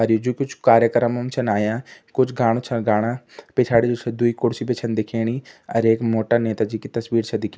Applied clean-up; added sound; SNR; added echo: none; none; none; none.